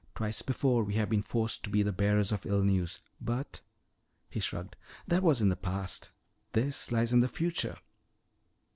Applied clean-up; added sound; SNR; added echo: none; none; none; none.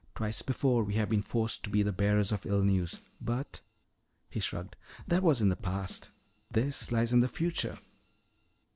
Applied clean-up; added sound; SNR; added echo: none; Drum kit; 19 dB; none.